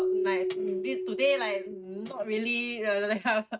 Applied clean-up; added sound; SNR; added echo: neural mask model RNNoise.